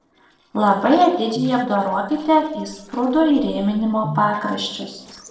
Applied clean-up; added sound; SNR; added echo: neural separator model SepFormer DNS4.